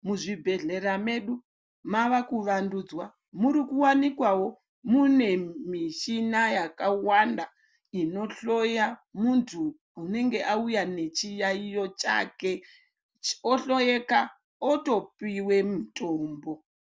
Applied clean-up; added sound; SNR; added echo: none; none; none; none.